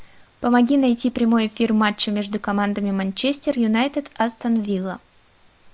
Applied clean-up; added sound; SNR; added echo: none; none; none; none.